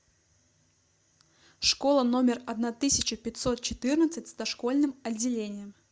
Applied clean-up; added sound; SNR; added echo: none; none; none; none.